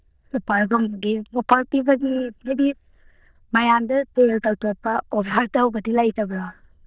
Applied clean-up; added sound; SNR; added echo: neural diffusion model UNIVERSE++.